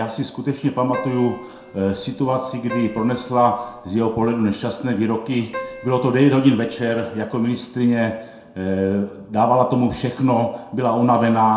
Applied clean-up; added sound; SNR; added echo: none; Keyboard (musical); 16 dB; reverberation time 0.6 s.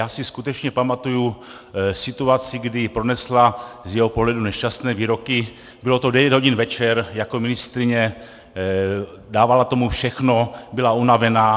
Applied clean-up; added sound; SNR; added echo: none; none; none; none.